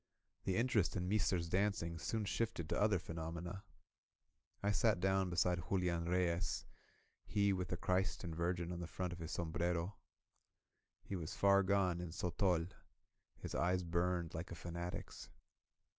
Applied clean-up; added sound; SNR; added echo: none; none; none; none.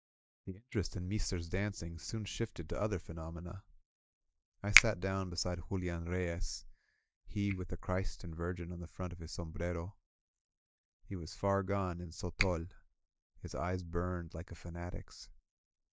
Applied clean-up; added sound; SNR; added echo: neural mask model DeepFilterNet 3.